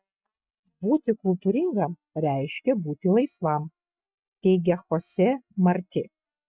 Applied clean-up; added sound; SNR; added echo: neural mask model DeepFilterNet 3.